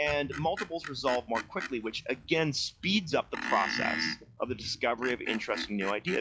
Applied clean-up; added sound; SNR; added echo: classical method log-MMSE.